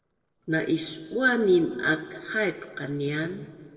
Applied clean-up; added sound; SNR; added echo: neural separator model SepFormer DNS4.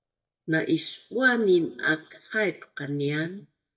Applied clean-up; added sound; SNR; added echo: neural mask model DeepFilterNet 3.